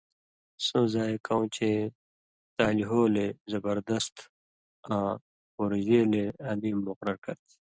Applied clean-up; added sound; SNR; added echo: none; none; none; none.